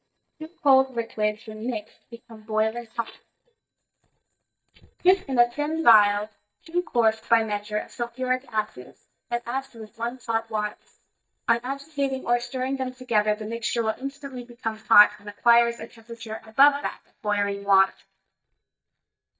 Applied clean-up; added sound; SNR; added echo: neural mask model DeepFilterNet 3.